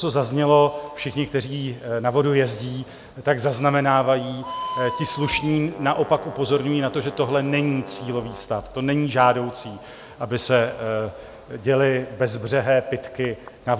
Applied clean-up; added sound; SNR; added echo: none; Bird + Brass instrument; 17 dB; none.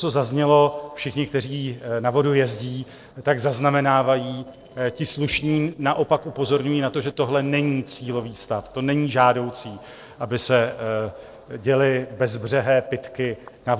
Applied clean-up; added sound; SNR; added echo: neural separator model SepFormer DNS4.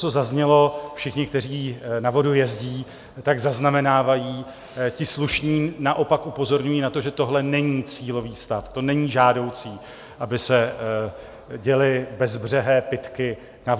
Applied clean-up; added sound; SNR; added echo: none; none; none; none.